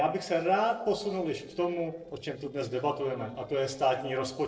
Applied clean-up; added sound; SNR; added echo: neural separator model SepFormer DNS4.